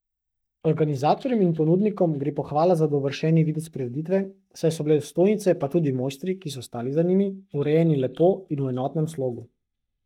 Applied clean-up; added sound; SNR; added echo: neural mask model DeepFilterNet 3.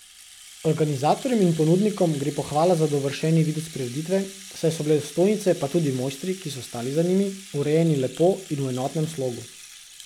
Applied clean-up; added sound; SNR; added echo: none; Rattle (instrument); 18 dB; none.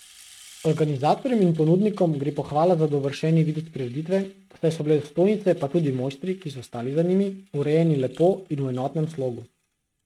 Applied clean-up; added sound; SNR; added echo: neural mask model RNNoise.